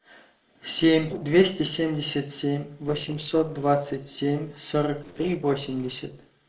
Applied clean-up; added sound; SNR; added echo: neural separator model SepFormer DNS4.